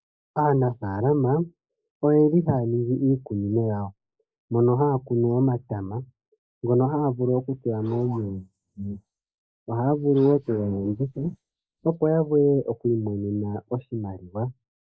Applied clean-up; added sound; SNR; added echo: neural mask model Resemble Enhance denoiser.